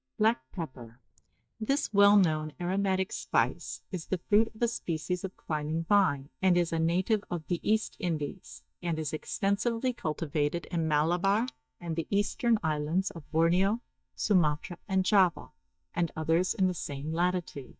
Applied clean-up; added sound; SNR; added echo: neural mask model DeepFilterNet 3.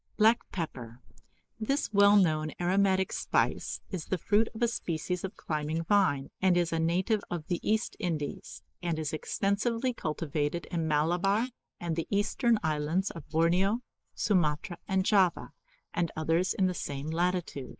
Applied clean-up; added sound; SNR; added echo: neural mask model Resemble Enhance denoiser.